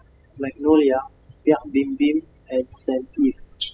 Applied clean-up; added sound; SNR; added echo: classical method spectral subtraction.